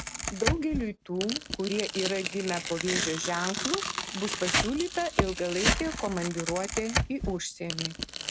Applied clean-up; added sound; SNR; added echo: none; Tearing; 0 dB; none.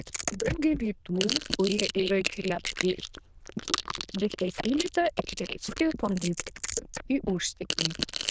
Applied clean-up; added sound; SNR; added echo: neural diffusion model UNIVERSE++.